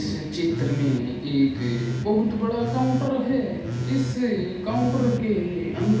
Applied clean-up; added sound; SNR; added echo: none; Telephone; 7 dB; reverberation time 0.8 s.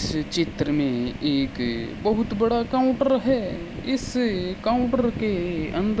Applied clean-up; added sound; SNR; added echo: none; none; none; none.